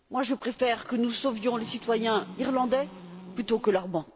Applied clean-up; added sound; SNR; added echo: none; Buzz; 17 dB; none.